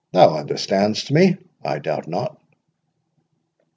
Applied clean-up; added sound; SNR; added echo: none; none; none; none.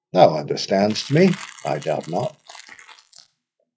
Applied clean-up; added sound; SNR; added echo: classical method log-MMSE.